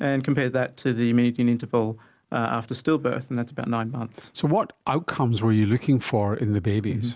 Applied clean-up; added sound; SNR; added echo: none; none; none; none.